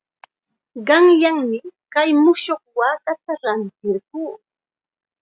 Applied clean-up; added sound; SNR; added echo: none; none; none; none.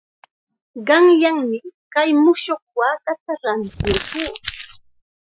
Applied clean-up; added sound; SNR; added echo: classical method Wiener filter.